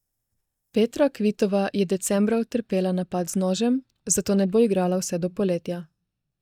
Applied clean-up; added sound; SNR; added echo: neural mask model DeepFilterNet 3.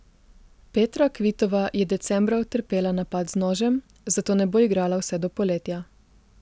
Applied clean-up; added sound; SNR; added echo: none; none; none; none.